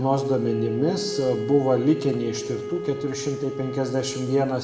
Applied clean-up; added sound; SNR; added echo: none; Wind instrument, woodwind instrument; 7 dB; reverberation time 0.7 s.